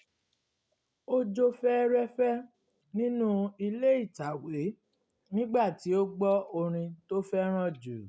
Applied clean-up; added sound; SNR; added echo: none; none; none; none.